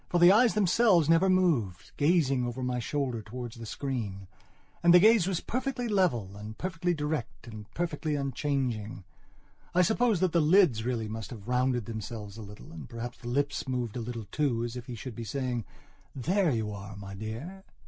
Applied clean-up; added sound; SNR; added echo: none; none; none; none.